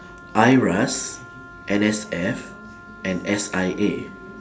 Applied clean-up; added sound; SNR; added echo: none; Wind instrument, woodwind instrument; 20 dB; none.